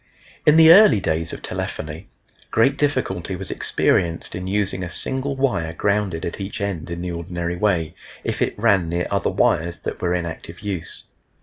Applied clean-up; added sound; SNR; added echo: none; none; none; none.